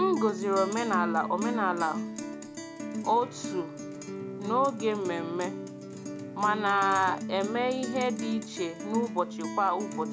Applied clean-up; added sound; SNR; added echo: none; Guitar; 6 dB; none.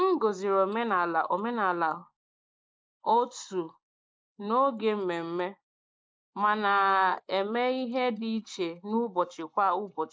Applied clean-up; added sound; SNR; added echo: neural mask model Resemble Enhance denoiser.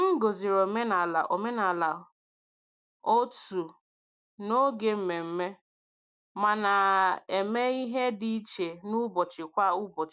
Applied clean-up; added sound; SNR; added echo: none; none; none; none.